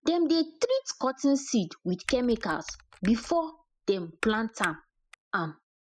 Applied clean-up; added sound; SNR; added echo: classical method spectral subtraction.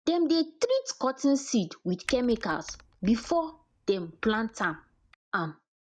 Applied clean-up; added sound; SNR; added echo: neural mask model DeepFilterNet 3.